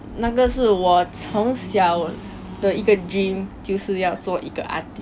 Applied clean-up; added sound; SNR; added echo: none; Buzz; 17 dB; none.